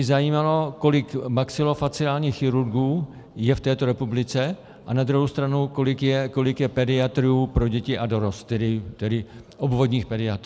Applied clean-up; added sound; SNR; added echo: none; none; none; none.